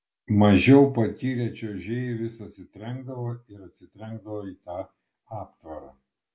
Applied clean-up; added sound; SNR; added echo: none; none; none; none.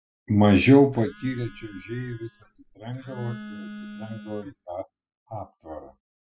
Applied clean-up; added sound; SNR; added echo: classical method spectral subtraction.